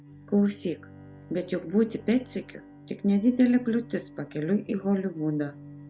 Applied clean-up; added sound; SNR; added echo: none; Bowed string instrument; 20 dB; none.